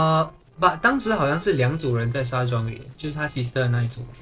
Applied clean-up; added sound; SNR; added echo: neural separator model SepFormer DNS4.